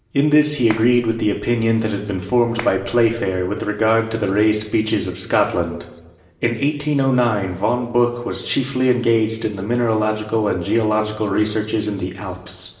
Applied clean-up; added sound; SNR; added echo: none; Clapping; 17 dB; reverberation time 1.0 s.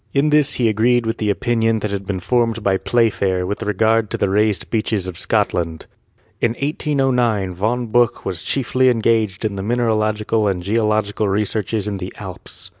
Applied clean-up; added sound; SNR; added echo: none; none; none; none.